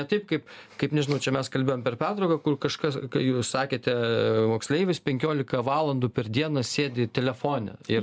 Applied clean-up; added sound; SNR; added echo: none; none; none; none.